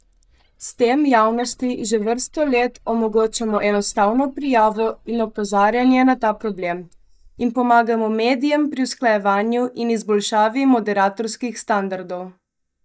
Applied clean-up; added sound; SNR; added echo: neural mask model DeepFilterNet 3.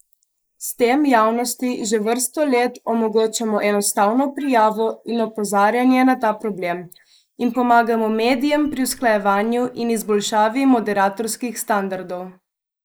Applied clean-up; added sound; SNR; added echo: neural mask model Resemble Enhance denoiser.